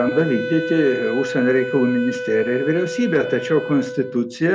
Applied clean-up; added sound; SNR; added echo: none; Wind instrument, woodwind instrument; 7 dB; none.